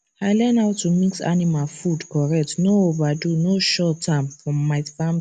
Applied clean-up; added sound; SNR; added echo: none; none; none; none.